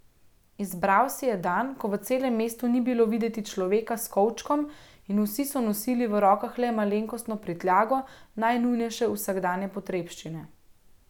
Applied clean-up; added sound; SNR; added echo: none; none; none; none.